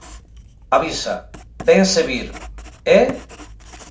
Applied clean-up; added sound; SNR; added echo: none; Writing; 17 dB; reverberation time 0.3 s.